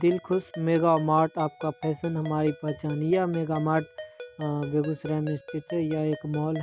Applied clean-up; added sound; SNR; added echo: none; Ringtone; 16 dB; none.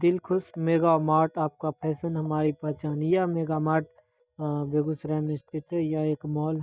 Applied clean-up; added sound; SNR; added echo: neural mask model DeepFilterNet 3.